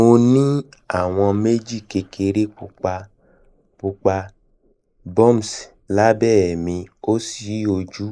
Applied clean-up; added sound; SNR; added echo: neural mask model Resemble Enhance denoiser.